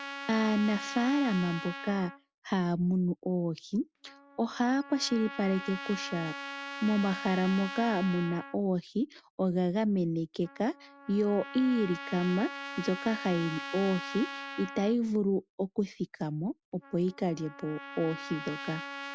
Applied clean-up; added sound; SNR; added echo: none; Trumpet; 12 dB; none.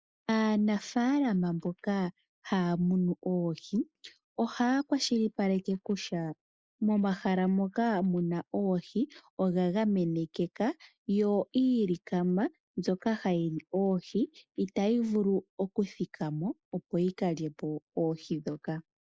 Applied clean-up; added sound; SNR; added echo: neural mask model Resemble Enhance denoiser.